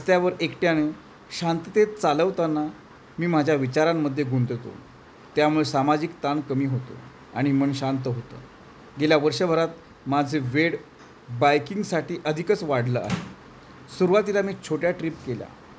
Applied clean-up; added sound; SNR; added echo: none; none; none; none.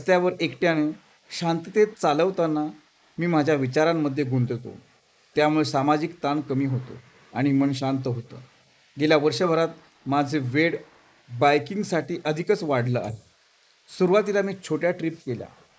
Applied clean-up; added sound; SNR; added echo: neural mask model Resemble Enhance denoiser.